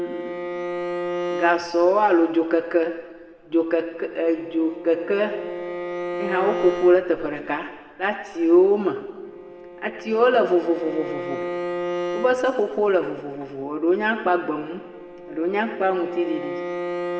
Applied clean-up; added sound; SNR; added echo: none; Bowed string instrument; 9 dB; reverberation time 1.4 s.